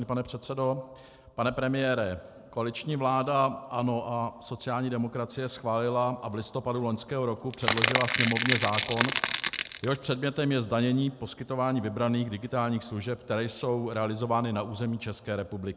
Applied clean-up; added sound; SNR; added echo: none; Crackle / Crushing; 0 dB; none.